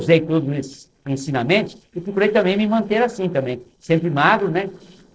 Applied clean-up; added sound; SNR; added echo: neural separator model SepFormer DNS4.